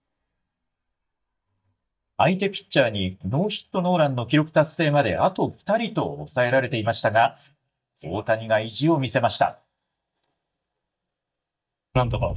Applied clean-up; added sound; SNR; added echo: neural mask model DeepFilterNet 3.